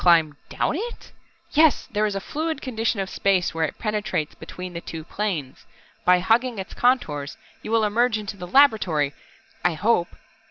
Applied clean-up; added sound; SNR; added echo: none; none; none; none.